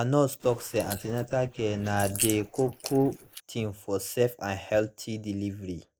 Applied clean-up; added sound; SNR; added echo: neural mask model Resemble Enhance denoiser.